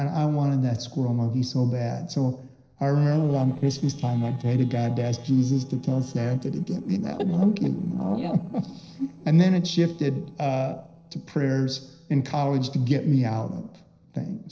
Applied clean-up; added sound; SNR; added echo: neural separator model SepFormer DNS4.